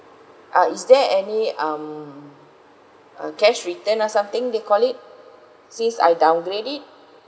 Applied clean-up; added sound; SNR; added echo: none; none; none; none.